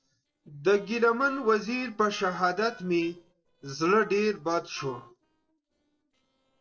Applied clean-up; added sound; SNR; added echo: neural separator model SepFormer DNS4.